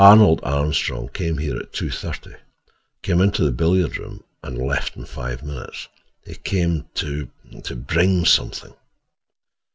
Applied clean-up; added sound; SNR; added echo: none; none; none; none.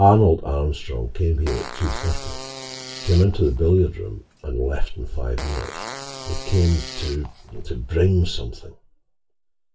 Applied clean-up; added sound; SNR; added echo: none; Fart; 15 dB; reverberation time 0.2 s.